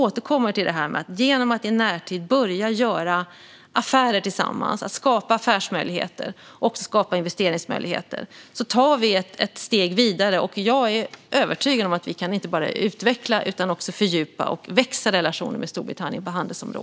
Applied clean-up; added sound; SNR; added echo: none; none; none; none.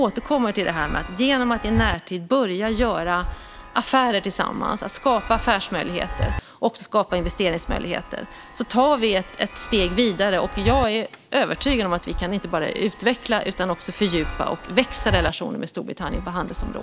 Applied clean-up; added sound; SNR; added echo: none; Chime; 10 dB; none.